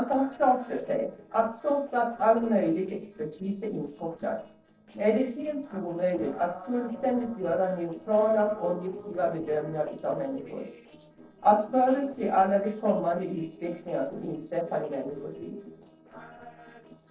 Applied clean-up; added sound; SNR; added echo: neural separator model SepFormer DNS4.